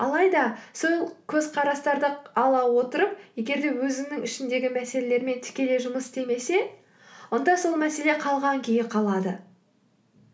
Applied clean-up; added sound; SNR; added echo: none; none; none; none.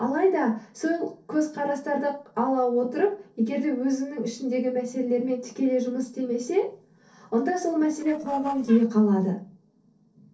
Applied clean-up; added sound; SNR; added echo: neural separator model SepFormer DNS4.